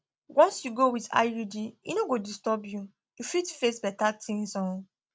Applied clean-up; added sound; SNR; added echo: none; none; none; none.